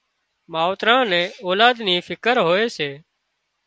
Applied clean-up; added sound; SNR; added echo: none; none; none; none.